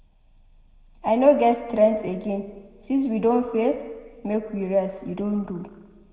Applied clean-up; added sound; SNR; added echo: none; none; none; reverberation time 1.4 s.